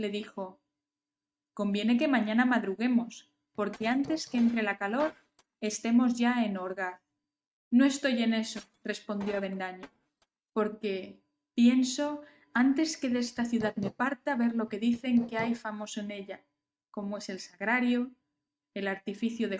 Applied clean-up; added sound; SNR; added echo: neural mask model RNNoise.